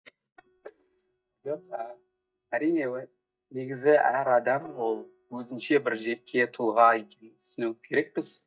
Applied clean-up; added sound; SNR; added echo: neural mask model DeepFilterNet 3.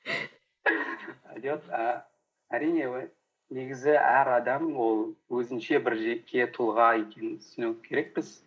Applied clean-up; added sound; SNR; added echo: neural mask model Resemble Enhance denoiser.